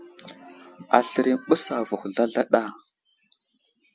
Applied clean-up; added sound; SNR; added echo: none; none; none; none.